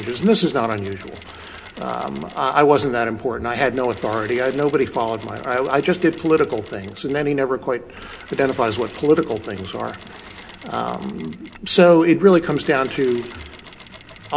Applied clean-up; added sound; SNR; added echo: none; Mechanisms; 19 dB; reverberation time 0.3 s.